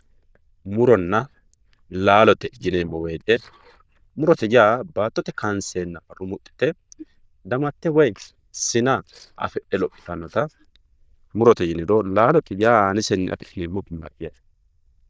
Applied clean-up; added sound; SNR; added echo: neural diffusion model UNIVERSE++.